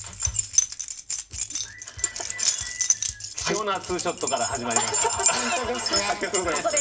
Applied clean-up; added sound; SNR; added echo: none; Keys jangling; -2 dB; reverberation time 2.5 s.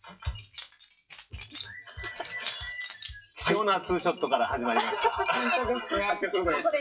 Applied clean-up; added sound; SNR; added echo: classical method WPE with log-MMSE.